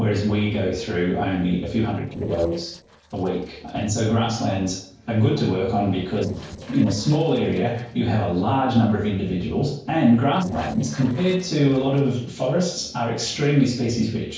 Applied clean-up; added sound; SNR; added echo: neural separator model SepFormer DNS4.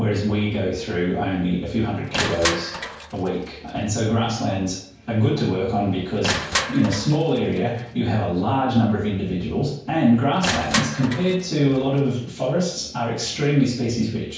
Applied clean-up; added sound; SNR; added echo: none; Crushing; 9 dB; reverberation time 0.5 s.